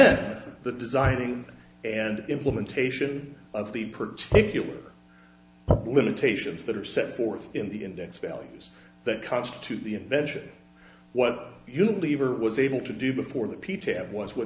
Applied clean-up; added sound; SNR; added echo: none; none; none; none.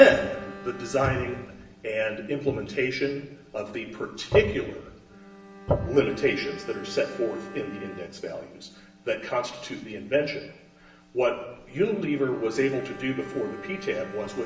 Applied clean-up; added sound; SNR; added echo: none; Bowed string instrument; 18 dB; reverberation time 0.9 s.